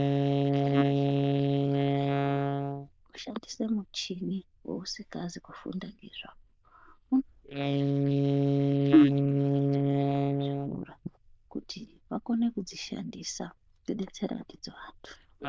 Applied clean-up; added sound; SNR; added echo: neural diffusion model UNIVERSE++.